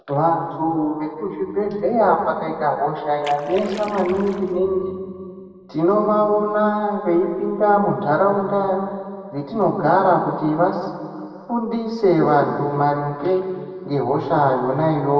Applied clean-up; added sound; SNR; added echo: none; Splash, splatter; 17 dB; reverberation time 2.2 s.